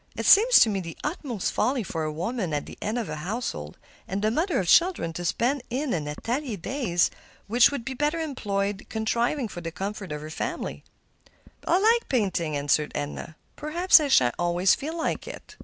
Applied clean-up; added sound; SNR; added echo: none; none; none; none.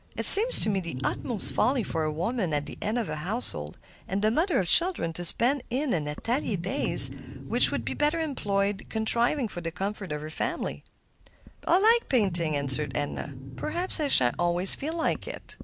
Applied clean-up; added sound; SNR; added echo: none; Wild animals; 13 dB; none.